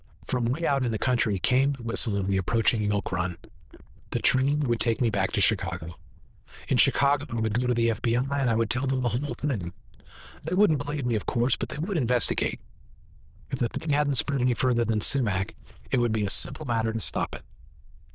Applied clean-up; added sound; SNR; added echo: neural diffusion model UNIVERSE++.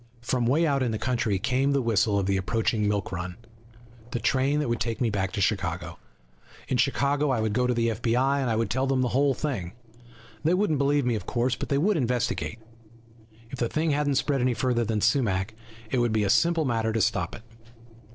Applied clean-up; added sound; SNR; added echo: neural separator model SepFormer DNS4.